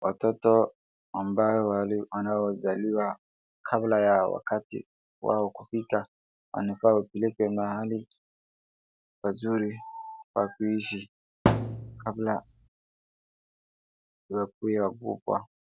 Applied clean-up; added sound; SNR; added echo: none; Thump, thud; 1 dB; none.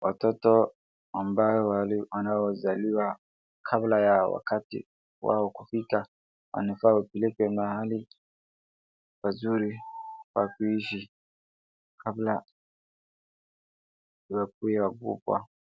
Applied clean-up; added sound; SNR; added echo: none; none; none; none.